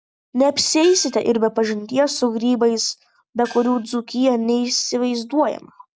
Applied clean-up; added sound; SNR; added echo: none; Gong; 20 dB; none.